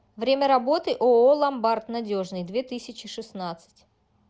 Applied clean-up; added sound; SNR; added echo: none; none; none; none.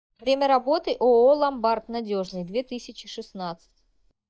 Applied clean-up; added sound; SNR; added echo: neural mask model DeepFilterNet 3.